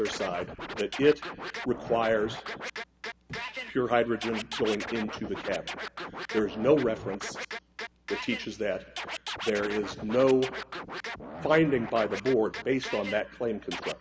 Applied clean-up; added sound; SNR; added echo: none; Scratching (performance technique); 9 dB; none.